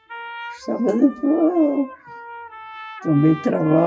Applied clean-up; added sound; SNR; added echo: classical method WPE with log-MMSE.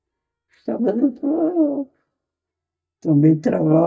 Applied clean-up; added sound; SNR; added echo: neural mask model DeepFilterNet 3.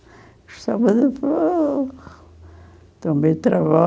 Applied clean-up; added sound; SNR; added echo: none; none; none; none.